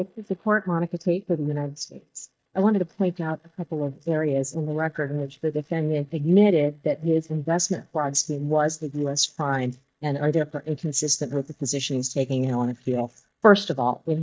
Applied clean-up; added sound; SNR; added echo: neural mask model DeepFilterNet 3.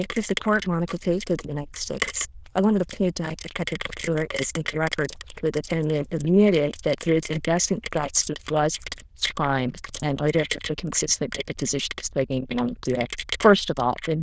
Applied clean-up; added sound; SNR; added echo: neural diffusion model UNIVERSE++.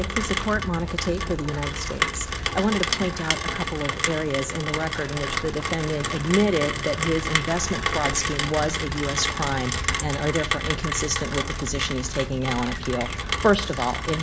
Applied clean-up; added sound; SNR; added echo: none; Rain; 1 dB; none.